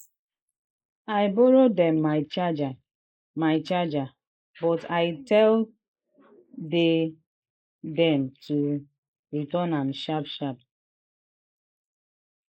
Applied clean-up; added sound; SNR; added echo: neural mask model Resemble Enhance denoiser.